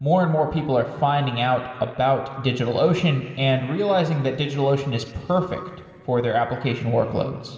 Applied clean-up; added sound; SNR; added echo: none; none; none; reverberation time 2.9 s.